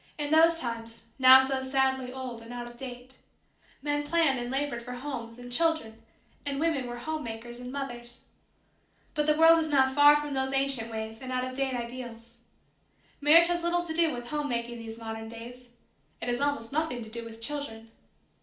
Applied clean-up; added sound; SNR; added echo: none; none; none; reverberation time 0.4 s.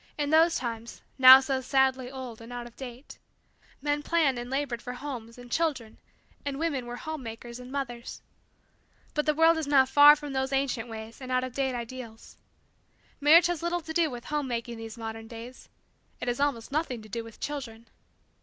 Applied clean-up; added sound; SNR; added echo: none; none; none; none.